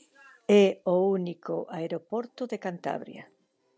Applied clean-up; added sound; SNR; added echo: none; none; none; none.